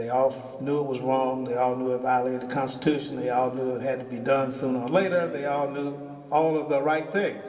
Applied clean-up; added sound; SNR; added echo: none; none; none; reverberation time 2.4 s.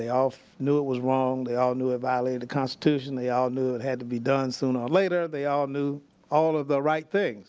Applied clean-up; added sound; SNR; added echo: none; none; none; none.